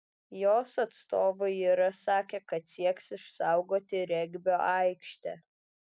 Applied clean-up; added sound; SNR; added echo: none; none; none; none.